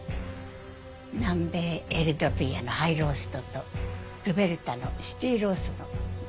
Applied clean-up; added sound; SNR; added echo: none; none; none; none.